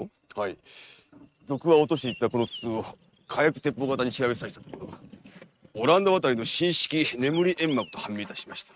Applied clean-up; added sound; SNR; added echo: neural mask model RNNoise.